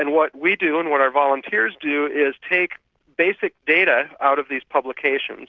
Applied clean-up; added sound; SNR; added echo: none; none; none; none.